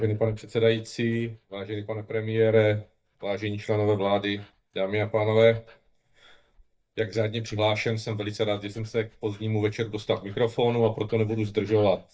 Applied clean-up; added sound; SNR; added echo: neural mask model DeepFilterNet 3.